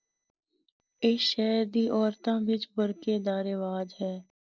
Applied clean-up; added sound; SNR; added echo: neural separator model SepFormer DNS4.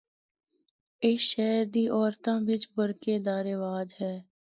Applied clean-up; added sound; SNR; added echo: neural mask model Resemble Enhance denoiser.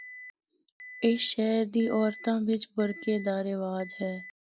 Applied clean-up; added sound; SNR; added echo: none; Alarm; 18 dB; none.